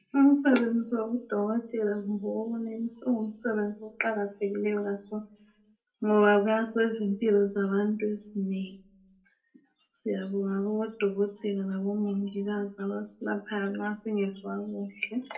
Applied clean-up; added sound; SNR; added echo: none; none; none; reverberation time 0.2 s.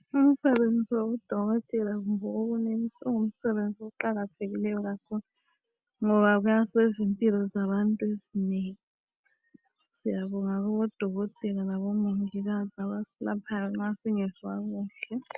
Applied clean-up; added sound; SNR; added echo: none; none; none; none.